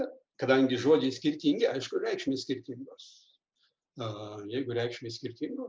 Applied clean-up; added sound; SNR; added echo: none; none; none; none.